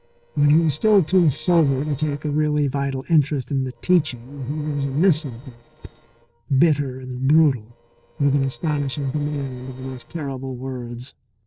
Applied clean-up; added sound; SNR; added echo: neural separator model SepFormer DNS4.